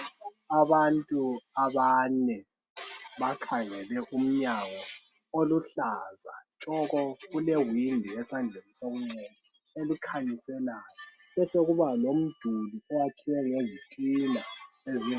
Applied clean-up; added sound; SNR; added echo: none; none; none; none.